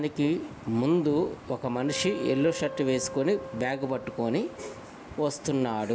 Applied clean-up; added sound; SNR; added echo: none; Wind instrument, woodwind instrument; 13 dB; none.